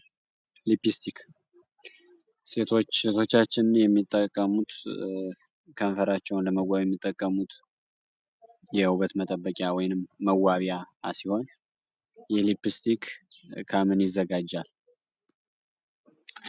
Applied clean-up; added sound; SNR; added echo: none; none; none; none.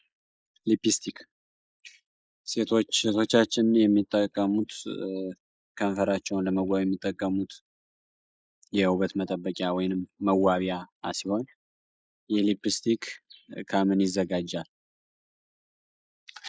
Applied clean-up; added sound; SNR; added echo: neural mask model Resemble Enhance denoiser.